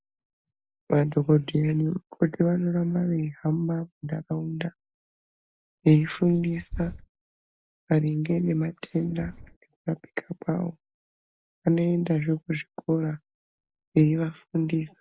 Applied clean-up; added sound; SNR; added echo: neural mask model Resemble Enhance denoiser.